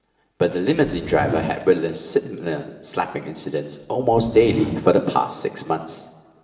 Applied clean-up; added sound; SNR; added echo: none; Whoosh, swoosh, swish; 13 dB; reverberation time 2.5 s.